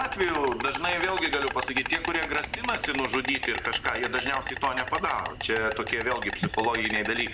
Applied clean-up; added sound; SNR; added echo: none; Insect; 1 dB; none.